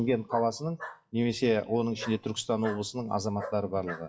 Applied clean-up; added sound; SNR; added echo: classical method WPE with log-MMSE.